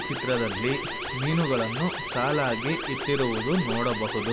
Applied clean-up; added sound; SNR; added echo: none; Alarm + Sink (filling or washing) / Water tap, faucet; 5 dB; none.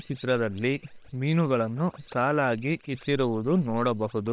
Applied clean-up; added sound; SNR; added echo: neural separator model SepFormer WHAM!.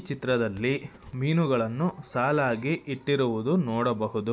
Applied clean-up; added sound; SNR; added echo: none; none; none; none.